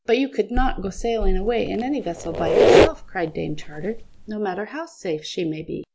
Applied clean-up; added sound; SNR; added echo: none; Squeak; -3 dB; none.